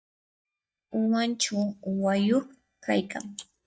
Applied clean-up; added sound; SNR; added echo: neural mask model DeepFilterNet 3.